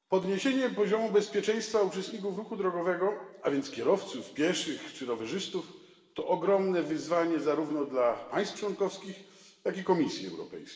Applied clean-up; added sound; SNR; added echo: none; none; none; reverberation time 1.1 s.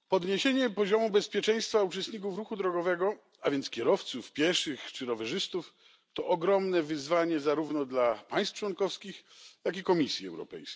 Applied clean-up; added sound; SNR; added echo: none; none; none; none.